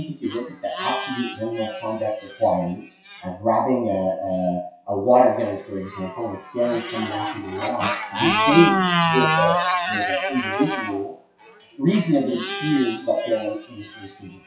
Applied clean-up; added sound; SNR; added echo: classical method WPE with log-MMSE.